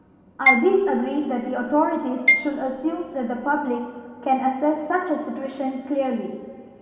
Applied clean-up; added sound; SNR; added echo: none; Marimba, xylophone; 2 dB; reverberation time 2.8 s.